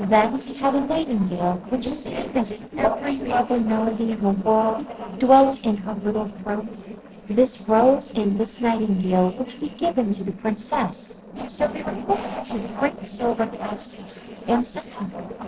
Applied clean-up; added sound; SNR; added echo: neural separator model SepFormer DNS4.